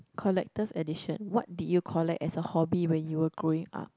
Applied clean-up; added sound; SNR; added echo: none; none; none; none.